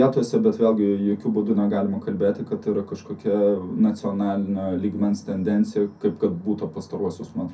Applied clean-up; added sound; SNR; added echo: none; none; none; reverberation time 0.3 s.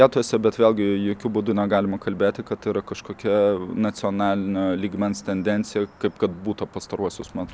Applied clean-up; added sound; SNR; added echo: none; none; none; none.